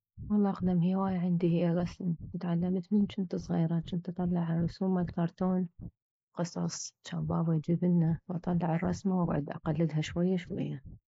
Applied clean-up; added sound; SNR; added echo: neural mask model Resemble Enhance denoiser.